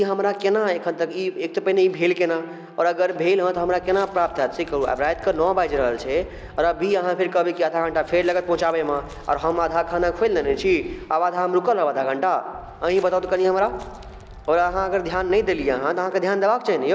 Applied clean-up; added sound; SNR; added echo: none; Walk, footsteps; 19 dB; none.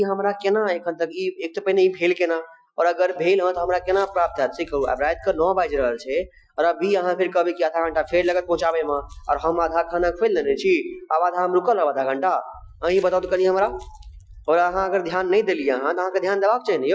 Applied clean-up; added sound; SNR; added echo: classical method Wiener filter.